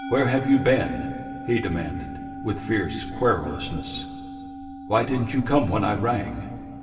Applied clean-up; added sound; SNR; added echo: none; Musical instrument; 11 dB; reverberation time 2.9 s.